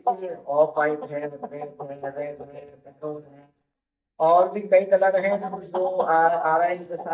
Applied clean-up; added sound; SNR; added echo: neural mask model DeepFilterNet 3.